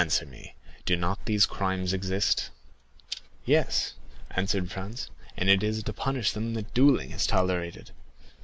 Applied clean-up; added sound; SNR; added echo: none; none; none; none.